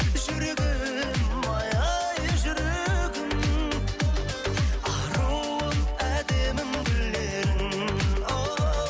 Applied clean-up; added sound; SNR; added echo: none; none; none; none.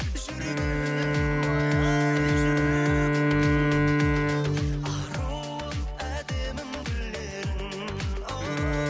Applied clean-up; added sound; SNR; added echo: none; Bowed string instrument; -4 dB; none.